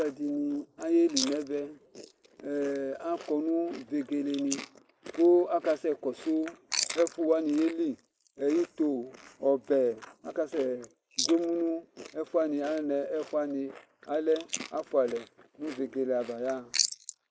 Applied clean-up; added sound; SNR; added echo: neural mask model Resemble Enhance denoiser.